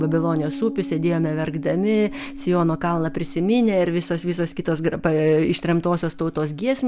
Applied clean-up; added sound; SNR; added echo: none; Piano; 14 dB; none.